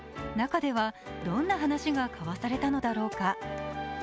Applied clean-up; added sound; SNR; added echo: none; none; none; none.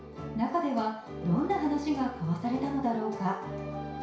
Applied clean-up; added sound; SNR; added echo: none; none; none; reverberation time 0.6 s.